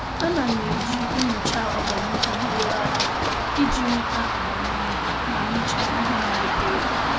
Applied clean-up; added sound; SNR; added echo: none; Run; -4 dB; none.